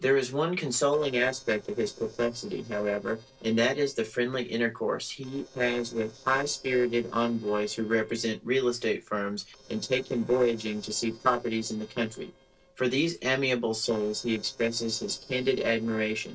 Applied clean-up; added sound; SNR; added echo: neural separator model SepFormer DNS4.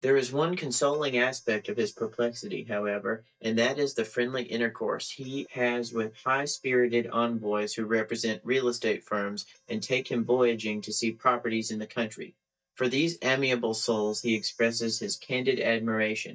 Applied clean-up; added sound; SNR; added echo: neural mask model DeepFilterNet 3.